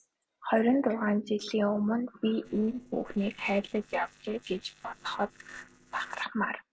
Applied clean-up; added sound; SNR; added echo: neural separator model SepFormer DNS4.